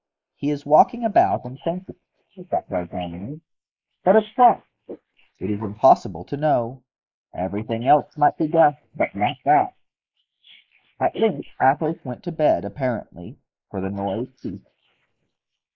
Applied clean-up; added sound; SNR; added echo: neural mask model Resemble Enhance denoiser.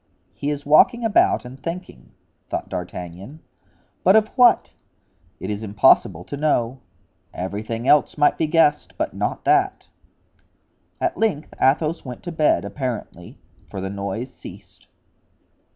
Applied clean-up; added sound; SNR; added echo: none; none; none; none.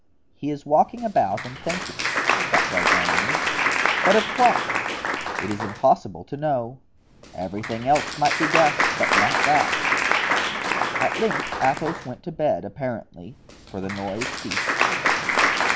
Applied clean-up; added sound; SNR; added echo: none; Applause; -1 dB; none.